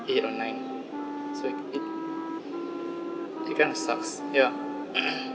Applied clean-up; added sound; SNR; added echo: none; Wind instrument, woodwind instrument; 5 dB; none.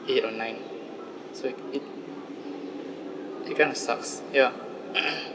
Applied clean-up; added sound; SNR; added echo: none; none; none; none.